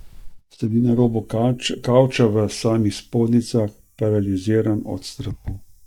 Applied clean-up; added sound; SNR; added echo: neural mask model DeepFilterNet 3.